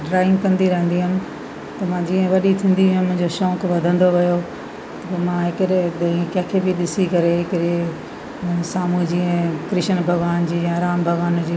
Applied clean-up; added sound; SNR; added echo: none; none; none; none.